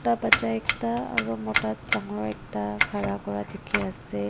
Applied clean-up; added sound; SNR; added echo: none; Domestic sounds, home sounds; 1 dB; none.